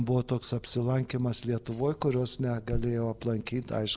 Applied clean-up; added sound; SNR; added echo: none; none; none; none.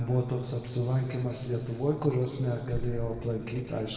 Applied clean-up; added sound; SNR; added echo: none; none; none; reverberation time 2.2 s.